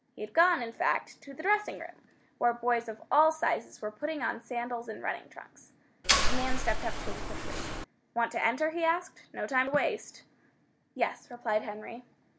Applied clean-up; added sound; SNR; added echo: none; Mechanisms; -4 dB; none.